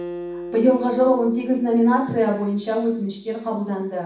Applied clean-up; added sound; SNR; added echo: none; Acoustic guitar; 15 dB; reverberation time 0.6 s.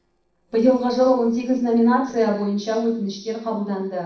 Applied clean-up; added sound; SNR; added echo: neural separator model SepFormer DNS4.